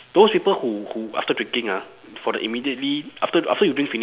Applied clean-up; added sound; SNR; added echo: none; none; none; none.